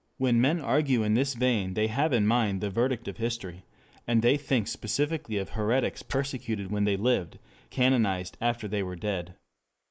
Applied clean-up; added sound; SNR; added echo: neural mask model Resemble Enhance denoiser.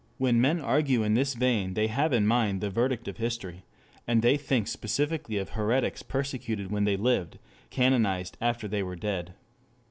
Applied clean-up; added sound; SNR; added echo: none; none; none; none.